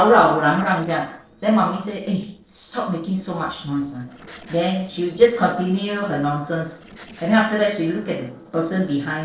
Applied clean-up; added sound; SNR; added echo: neural separator model SepFormer DNS4.